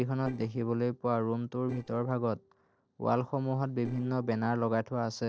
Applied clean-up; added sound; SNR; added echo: neural separator model SepFormer DNS4.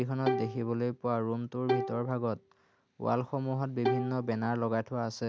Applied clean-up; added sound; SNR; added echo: none; Bowed string instrument; 5 dB; none.